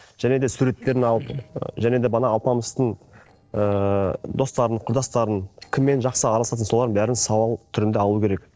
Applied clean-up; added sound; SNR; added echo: neural separator model SepFormer DNS4.